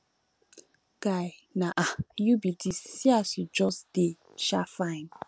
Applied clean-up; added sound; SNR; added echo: none; none; none; none.